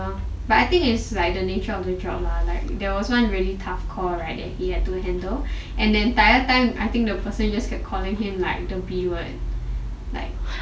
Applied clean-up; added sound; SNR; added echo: none; none; none; none.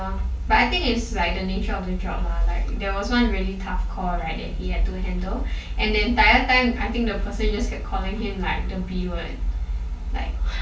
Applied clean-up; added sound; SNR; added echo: none; none; none; reverberation time 0.3 s.